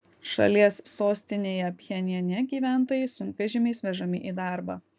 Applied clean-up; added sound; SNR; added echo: none; none; none; none.